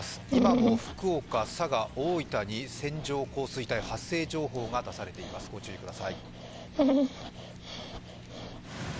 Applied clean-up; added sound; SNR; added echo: none; Dog; -1 dB; none.